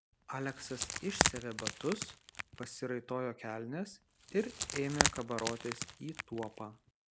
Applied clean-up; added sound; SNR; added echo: none; Wood; -1 dB; none.